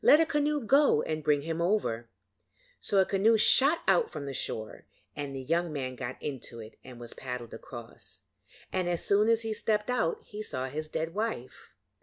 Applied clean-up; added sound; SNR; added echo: none; none; none; none.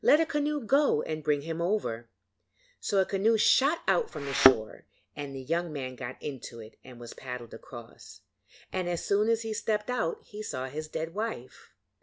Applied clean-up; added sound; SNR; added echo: none; Thump, thud; -5 dB; none.